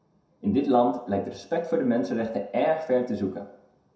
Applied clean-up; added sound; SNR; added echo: none; none; none; reverberation time 0.5 s.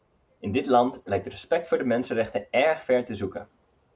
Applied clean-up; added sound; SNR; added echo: none; none; none; none.